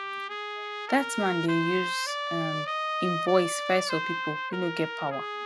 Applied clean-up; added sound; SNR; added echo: none; Trumpet; 3 dB; none.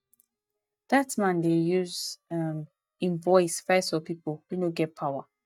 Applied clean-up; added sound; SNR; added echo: neural mask model DeepFilterNet 3.